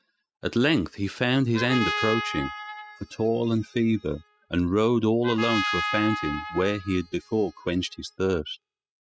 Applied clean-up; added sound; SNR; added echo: classical method spectral subtraction.